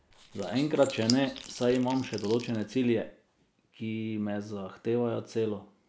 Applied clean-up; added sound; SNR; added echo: neural mask model Resemble Enhance denoiser.